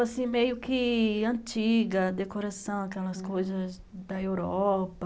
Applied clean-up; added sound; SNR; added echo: none; none; none; none.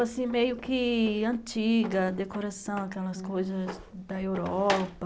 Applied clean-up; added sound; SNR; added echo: none; Drawer open or close; 14 dB; none.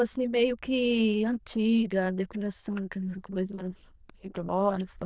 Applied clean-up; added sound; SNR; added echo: neural diffusion model UNIVERSE++.